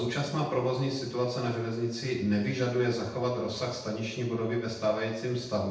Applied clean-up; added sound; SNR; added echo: none; none; none; reverberation time 0.8 s.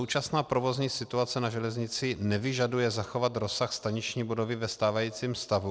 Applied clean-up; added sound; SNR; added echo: none; none; none; none.